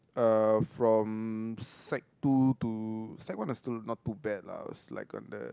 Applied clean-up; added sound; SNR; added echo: none; none; none; none.